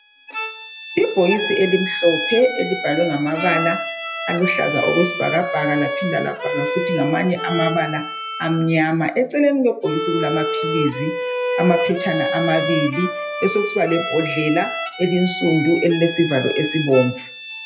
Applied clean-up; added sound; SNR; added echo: classical method WPE with log-MMSE.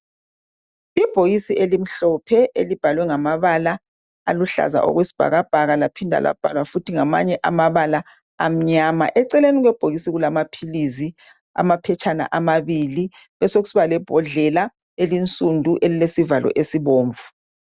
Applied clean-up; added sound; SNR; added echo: none; none; none; none.